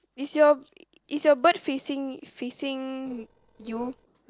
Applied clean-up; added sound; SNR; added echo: neural separator model SepFormer DNS4.